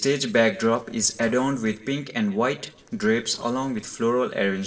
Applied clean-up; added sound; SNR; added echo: neural separator model SepFormer DNS4.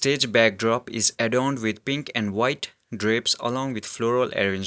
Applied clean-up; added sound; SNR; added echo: none; none; none; none.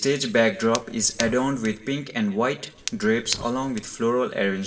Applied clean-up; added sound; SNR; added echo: none; Fire; 14 dB; reverberation time 1.1 s.